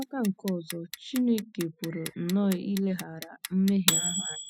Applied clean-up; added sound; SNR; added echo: classical method spectral subtraction.